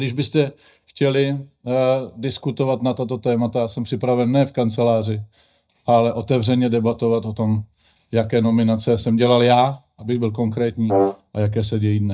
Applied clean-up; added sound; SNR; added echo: neural mask model DeepFilterNet 3.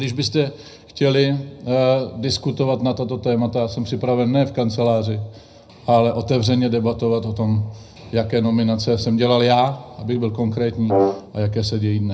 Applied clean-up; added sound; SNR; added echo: none; Brass instrument; 3 dB; reverberation time 0.3 s.